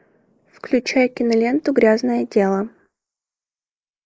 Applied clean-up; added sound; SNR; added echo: neural mask model Resemble Enhance denoiser.